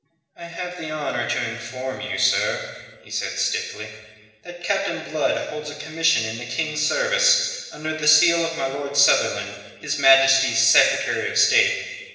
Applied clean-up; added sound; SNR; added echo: none; none; none; reverberation time 1.3 s.